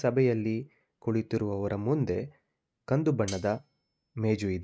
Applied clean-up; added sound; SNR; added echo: neural mask model RNNoise.